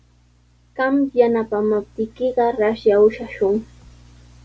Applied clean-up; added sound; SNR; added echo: none; none; none; none.